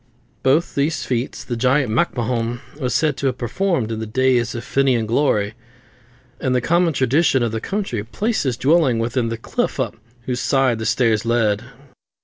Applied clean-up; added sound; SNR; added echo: neural separator model SepFormer DNS4.